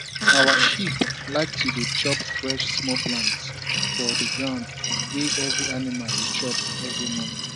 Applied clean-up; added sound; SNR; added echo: none; Sink (filling or washing); -4 dB; none.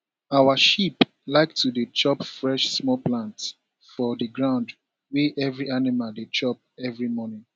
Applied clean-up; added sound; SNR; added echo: none; none; none; none.